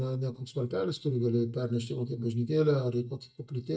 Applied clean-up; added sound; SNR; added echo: neural mask model DeepFilterNet 3.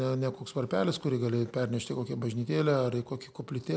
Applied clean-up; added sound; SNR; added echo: none; none; none; none.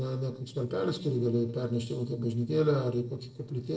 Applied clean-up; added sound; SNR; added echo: neural separator model SepFormer DNS4.